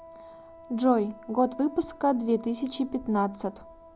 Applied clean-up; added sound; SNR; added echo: none; Wind instrument, woodwind instrument; 20 dB; none.